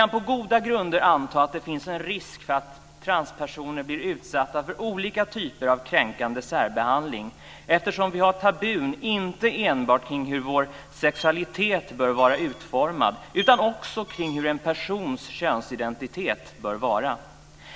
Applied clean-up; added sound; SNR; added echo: none; Squeak; 18 dB; none.